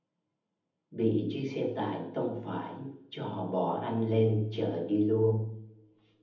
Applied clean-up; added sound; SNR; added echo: none; none; none; reverberation time 0.8 s.